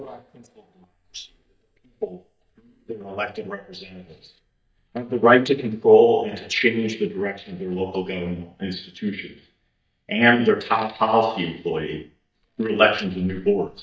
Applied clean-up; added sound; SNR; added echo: neural mask model DeepFilterNet 3.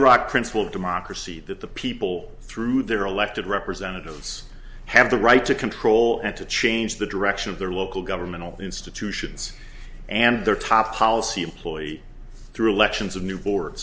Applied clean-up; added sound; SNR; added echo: none; none; none; none.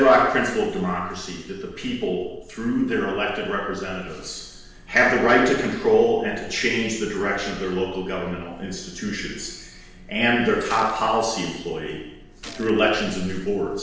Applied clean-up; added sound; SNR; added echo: neural separator model SepFormer DNS4.